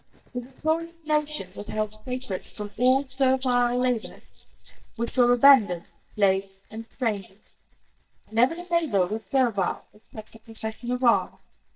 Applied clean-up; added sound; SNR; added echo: neural mask model DeepFilterNet 3.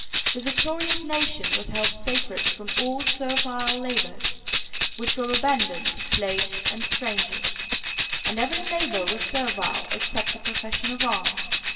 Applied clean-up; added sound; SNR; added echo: none; Tambourine; -4 dB; reverberation time 1.6 s.